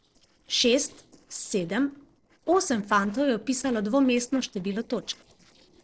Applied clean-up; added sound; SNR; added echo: neural separator model SepFormer DNS4.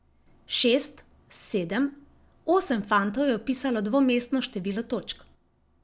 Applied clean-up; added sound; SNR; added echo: none; none; none; none.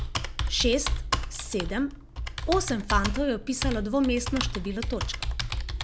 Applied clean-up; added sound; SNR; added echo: none; Computer keyboard; 1 dB; none.